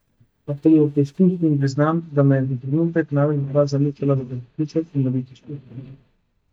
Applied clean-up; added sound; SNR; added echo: neural mask model DeepFilterNet 3.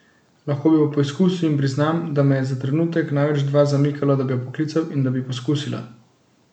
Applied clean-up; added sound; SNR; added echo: none; none; none; none.